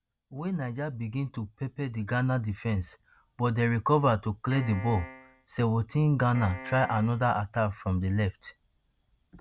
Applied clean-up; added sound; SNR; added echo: none; Piano; 14 dB; none.